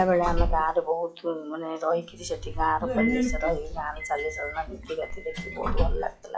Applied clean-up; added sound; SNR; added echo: classical method log-MMSE.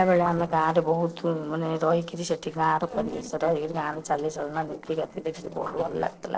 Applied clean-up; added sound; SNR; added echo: neural separator model SepFormer DNS4.